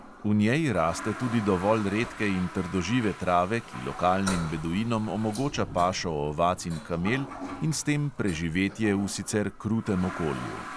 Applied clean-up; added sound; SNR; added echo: none; Toilet flush; 13 dB; none.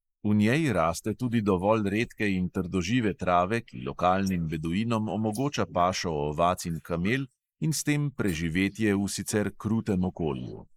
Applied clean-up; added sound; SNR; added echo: neural mask model Resemble Enhance denoiser.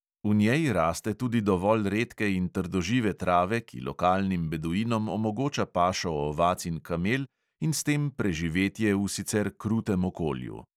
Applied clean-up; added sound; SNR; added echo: none; none; none; none.